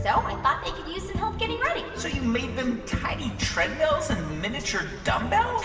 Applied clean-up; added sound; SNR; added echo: none; none; none; reverberation time 1.9 s.